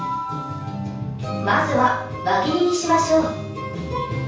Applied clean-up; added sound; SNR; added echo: none; none; none; reverberation time 0.6 s.